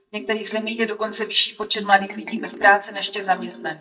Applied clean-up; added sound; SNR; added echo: neural mask model DeepFilterNet 3.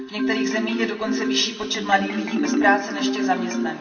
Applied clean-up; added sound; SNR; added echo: none; Marimba, xylophone; 0 dB; reverberation time 2.7 s.